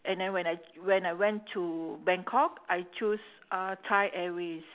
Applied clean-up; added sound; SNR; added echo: none; none; none; none.